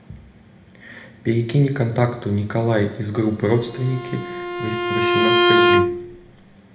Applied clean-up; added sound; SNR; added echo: none; Bowed string instrument; -3 dB; reverberation time 0.8 s.